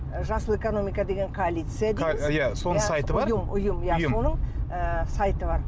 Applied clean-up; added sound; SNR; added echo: none; none; none; none.